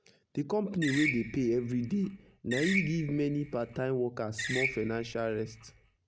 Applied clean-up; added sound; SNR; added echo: none; Screech; 6 dB; none.